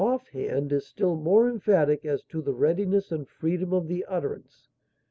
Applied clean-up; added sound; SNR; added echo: none; none; none; none.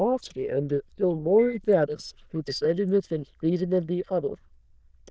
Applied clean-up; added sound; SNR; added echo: neural diffusion model UNIVERSE++.